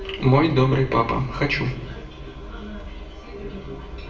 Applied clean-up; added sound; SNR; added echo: none; none; none; reverberation time 0.7 s.